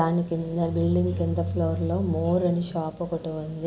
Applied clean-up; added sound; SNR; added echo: none; Bowed string instrument; 5 dB; none.